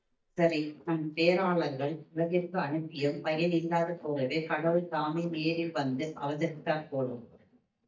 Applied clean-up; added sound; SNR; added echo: neural mask model DeepFilterNet 3.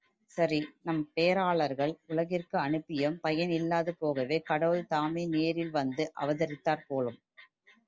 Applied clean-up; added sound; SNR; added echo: none; none; none; none.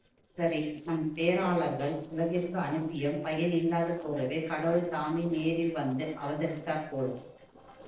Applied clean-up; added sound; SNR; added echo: neural separator model SepFormer DNS4.